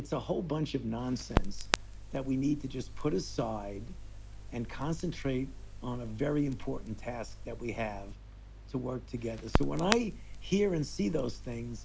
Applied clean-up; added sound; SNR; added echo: none; Crackle; 3 dB; none.